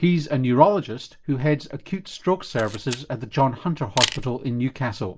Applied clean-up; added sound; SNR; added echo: none; Camera; 9 dB; reverberation time 0.2 s.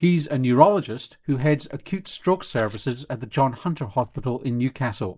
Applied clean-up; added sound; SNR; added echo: neural mask model DeepFilterNet 3.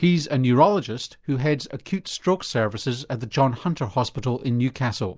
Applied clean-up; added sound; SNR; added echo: none; none; none; none.